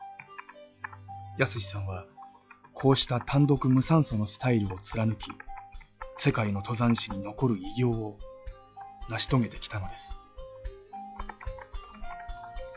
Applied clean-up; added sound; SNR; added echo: classical method log-MMSE.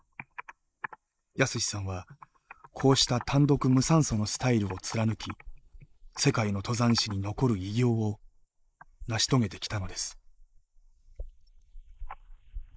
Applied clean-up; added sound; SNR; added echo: neural mask model Resemble Enhance denoiser.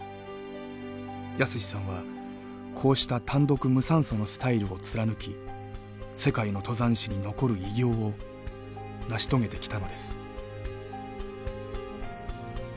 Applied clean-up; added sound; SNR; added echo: none; none; none; none.